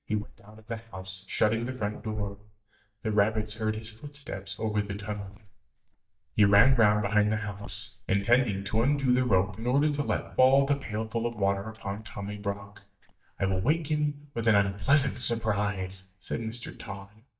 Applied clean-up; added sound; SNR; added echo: neural mask model DeepFilterNet 3.